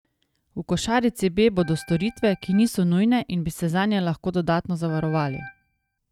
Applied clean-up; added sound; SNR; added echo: neural mask model RNNoise.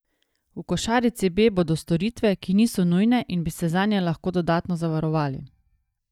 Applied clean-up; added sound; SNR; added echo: neural mask model DeepFilterNet 3.